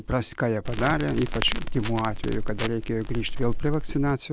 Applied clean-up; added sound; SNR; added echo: none; Crackle; 1 dB; none.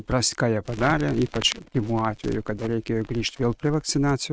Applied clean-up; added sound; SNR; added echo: neural mask model RNNoise.